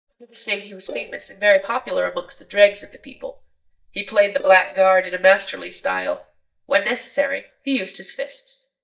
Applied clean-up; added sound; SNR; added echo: neural mask model DeepFilterNet 3.